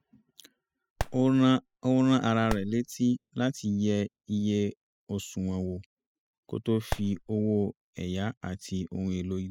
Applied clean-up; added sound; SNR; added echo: classical method spectral subtraction.